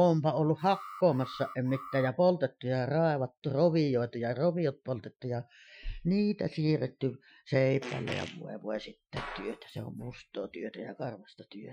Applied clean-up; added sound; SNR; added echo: classical method Wiener filter.